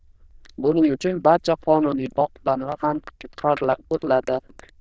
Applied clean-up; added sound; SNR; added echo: neural diffusion model UNIVERSE++.